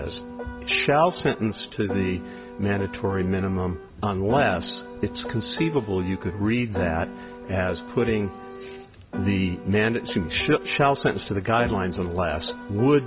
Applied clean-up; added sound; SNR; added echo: none; Piano; 11 dB; none.